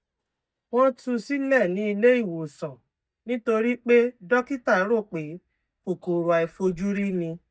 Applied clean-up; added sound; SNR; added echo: neural mask model DeepFilterNet 3.